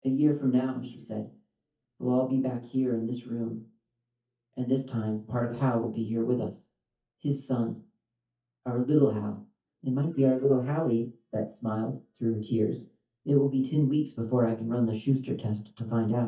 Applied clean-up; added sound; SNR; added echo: neural mask model DeepFilterNet 3.